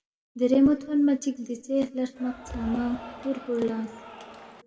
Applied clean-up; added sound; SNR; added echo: none; Cheering; 15 dB; reverberation time 1.4 s.